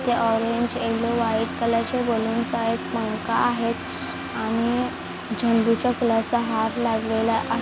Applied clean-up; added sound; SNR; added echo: none; Bowed string instrument; 17 dB; none.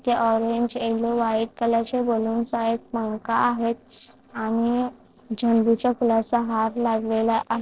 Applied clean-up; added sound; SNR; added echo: neural separator model SepFormer DNS4.